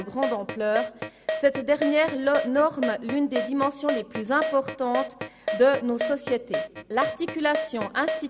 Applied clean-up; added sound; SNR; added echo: none; Keyboard (musical); 6 dB; none.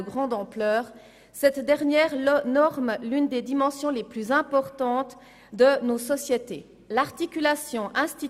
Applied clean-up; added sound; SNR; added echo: none; none; none; none.